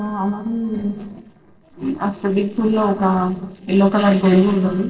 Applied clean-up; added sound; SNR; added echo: neural separator model SepFormer DNS4.